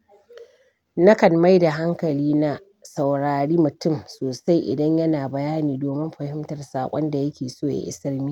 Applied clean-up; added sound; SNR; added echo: none; none; none; none.